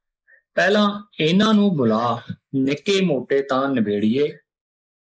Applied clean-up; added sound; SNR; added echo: neural mask model Resemble Enhance denoiser.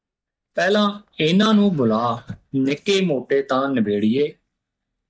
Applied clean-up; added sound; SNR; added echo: neural mask model DeepFilterNet 3.